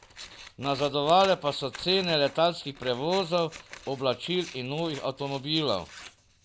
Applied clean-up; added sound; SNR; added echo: none; Scissors; 18 dB; none.